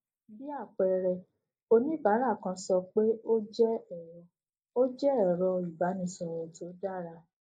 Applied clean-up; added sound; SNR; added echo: neural mask model Resemble Enhance denoiser.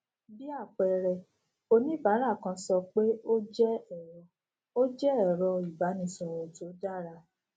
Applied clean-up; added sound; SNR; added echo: none; none; none; none.